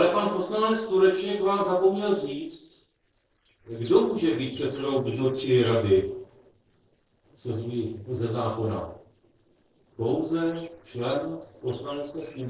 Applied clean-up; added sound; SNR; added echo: neural separator model SepFormer DNS4.